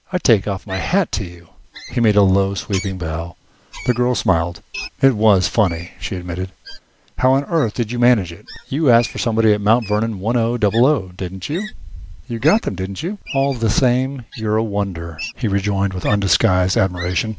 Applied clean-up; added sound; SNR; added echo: none; Wild animals; 19 dB; none.